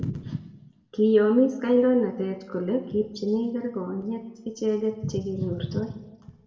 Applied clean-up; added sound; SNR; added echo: none; none; none; reverberation time 0.9 s.